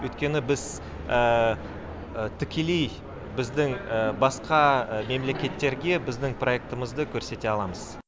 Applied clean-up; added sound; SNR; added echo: none; none; none; none.